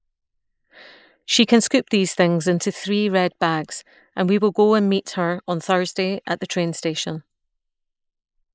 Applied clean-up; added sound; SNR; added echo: neural mask model Resemble Enhance denoiser.